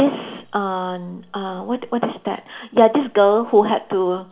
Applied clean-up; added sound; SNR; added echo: none; none; none; reverberation time 0.3 s.